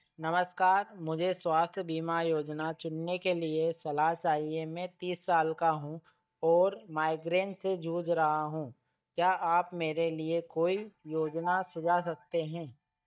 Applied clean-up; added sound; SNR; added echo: neural mask model DeepFilterNet 3.